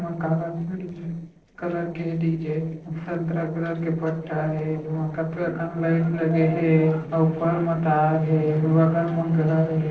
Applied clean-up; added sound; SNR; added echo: neural separator model SepFormer DNS4.